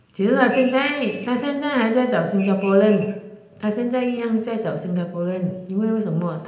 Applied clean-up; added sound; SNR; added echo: none; none; none; reverberation time 0.8 s.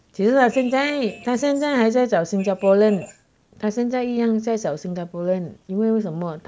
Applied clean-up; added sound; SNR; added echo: none; none; none; none.